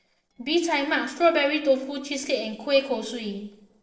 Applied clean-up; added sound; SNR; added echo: neural separator model SepFormer DNS4.